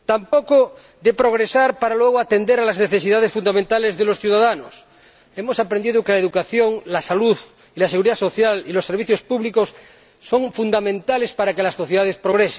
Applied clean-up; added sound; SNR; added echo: none; none; none; none.